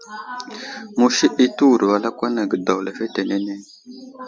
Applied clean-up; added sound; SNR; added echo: none; none; none; none.